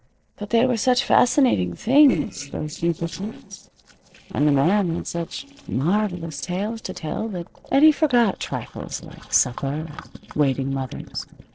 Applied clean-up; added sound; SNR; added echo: neural separator model SepFormer DNS4.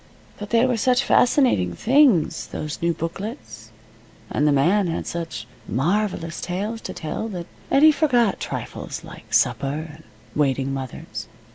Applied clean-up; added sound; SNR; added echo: none; none; none; none.